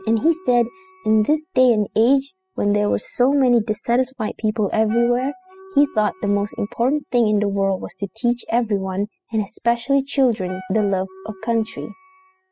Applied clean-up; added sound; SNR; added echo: classical method spectral subtraction.